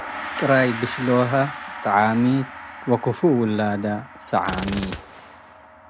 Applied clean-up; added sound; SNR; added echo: none; Gunshot, gunfire + Gong; 11 dB; none.